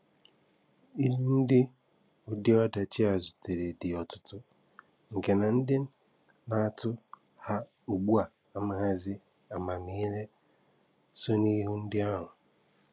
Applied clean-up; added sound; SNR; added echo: none; none; none; none.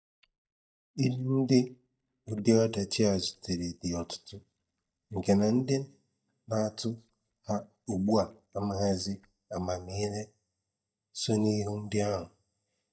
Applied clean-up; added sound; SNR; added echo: neural mask model DeepFilterNet 3.